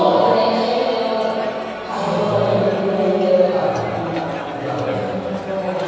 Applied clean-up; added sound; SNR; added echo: none; Crowd; 13 dB; reverberation time 2.2 s.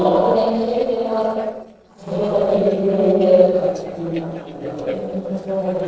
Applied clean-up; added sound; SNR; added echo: neural separator model SepFormer DNS4.